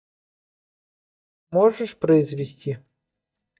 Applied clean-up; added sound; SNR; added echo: neural mask model DeepFilterNet 3.